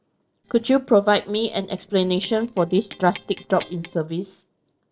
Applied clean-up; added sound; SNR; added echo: neural separator model SepFormer DNS4.